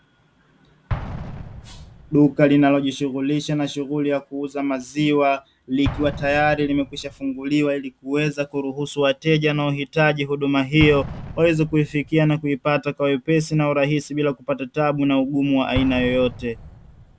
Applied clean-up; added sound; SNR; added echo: none; Explosion; 15 dB; none.